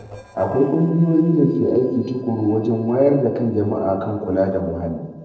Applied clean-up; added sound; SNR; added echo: neural separator model SepFormer DNS4.